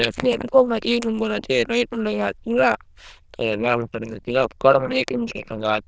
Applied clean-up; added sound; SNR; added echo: neural diffusion model UNIVERSE++.